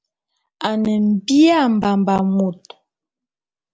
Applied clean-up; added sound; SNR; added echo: none; none; none; none.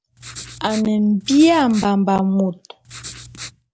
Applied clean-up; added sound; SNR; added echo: none; Writing; 18 dB; none.